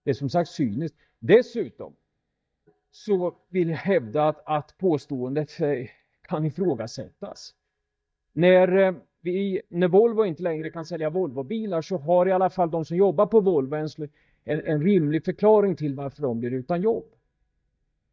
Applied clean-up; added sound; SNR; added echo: neural mask model DeepFilterNet 3.